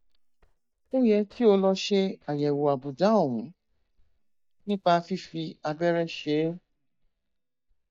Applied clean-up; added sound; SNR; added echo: neural mask model DeepFilterNet 3.